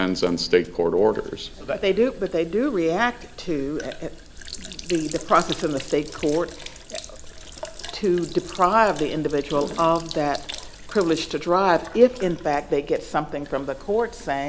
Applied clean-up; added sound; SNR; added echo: none; Sink (filling or washing); 15 dB; none.